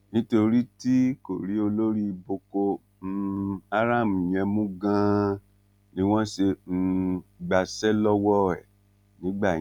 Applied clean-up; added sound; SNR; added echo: none; none; none; none.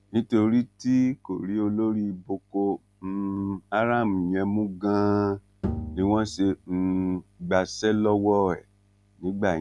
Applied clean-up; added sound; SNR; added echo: none; Bowed string instrument; 9 dB; none.